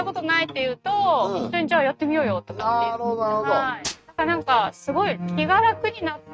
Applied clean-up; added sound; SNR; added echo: neural mask model RNNoise.